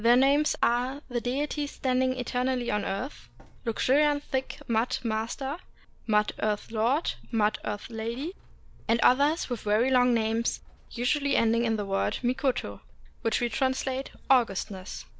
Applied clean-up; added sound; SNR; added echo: none; Buzz; 19 dB; none.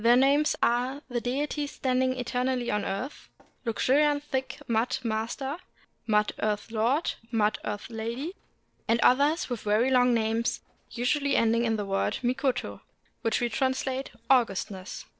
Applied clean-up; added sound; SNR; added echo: neural separator model SepFormer DNS4.